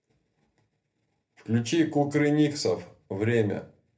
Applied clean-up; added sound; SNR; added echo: none; none; none; reverberation time 0.3 s.